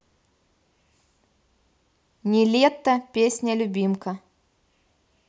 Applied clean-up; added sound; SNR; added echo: none; none; none; none.